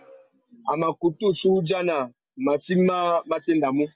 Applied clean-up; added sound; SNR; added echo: none; none; none; none.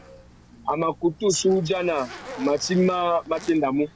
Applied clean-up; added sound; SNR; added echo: none; Zipper (clothing); 19 dB; none.